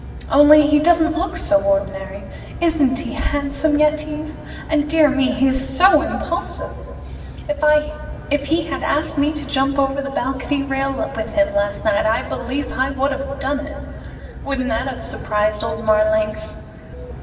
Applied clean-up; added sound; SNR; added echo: none; Aircraft; 12 dB; reverberation time 2.3 s.